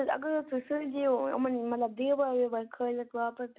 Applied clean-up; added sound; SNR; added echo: none; none; none; none.